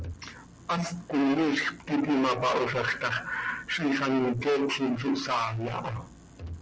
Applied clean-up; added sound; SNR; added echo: none; none; none; none.